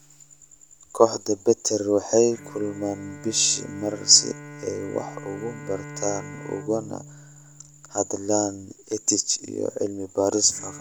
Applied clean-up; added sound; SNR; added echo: none; Bowed string instrument; 18 dB; none.